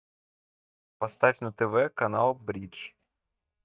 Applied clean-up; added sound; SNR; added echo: neural mask model DeepFilterNet 3.